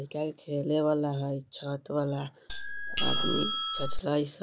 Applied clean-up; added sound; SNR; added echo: none; Doorbell; -3 dB; none.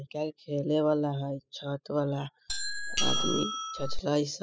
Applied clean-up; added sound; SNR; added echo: classical method spectral subtraction.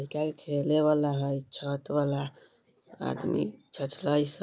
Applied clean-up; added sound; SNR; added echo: none; none; none; none.